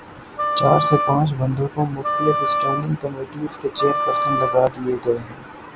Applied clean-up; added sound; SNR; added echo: none; Wind instrument, woodwind instrument; 2 dB; none.